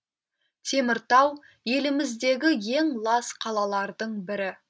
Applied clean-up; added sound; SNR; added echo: none; none; none; none.